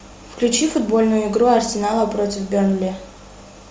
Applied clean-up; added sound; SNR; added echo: none; none; none; none.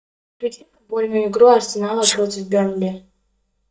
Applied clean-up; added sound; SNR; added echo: neural mask model DeepFilterNet 3.